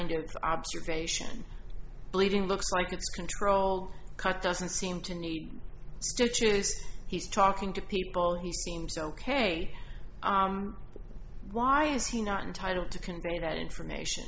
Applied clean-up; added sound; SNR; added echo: none; none; none; none.